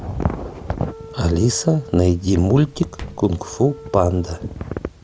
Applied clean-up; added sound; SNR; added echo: none; Wind instrument, woodwind instrument + Walk, footsteps; 20 dB; none.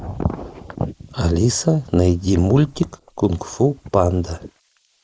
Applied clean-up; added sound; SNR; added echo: neural mask model Resemble Enhance denoiser.